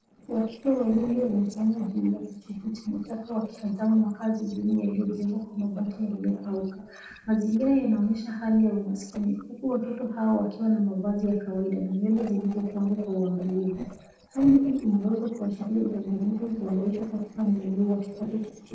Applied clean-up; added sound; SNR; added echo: neural separator model SepFormer DNS4.